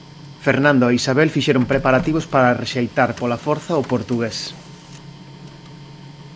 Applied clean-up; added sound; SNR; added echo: none; Printer; 17 dB; none.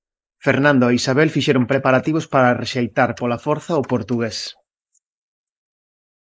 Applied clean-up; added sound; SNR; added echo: neural mask model Resemble Enhance denoiser.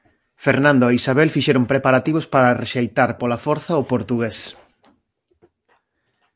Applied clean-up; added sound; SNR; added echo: none; none; none; none.